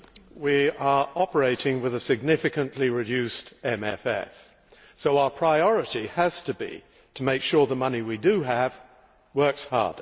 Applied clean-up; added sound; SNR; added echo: none; none; none; none.